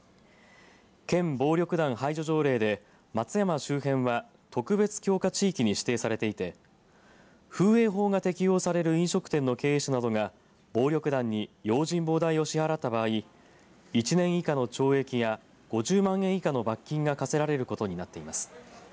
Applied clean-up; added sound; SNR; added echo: none; none; none; none.